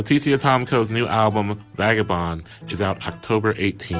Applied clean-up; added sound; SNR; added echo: none; none; none; none.